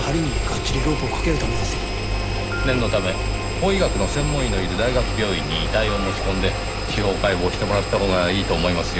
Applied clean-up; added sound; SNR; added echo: none; Engine; 1 dB; none.